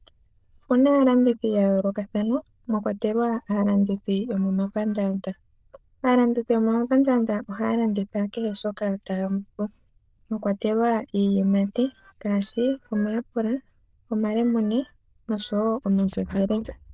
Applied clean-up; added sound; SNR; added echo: neural diffusion model UNIVERSE++.